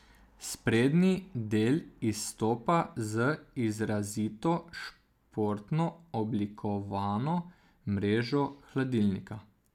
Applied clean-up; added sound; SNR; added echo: none; none; none; none.